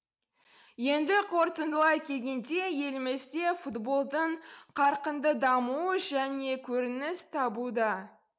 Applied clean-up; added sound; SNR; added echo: none; none; none; none.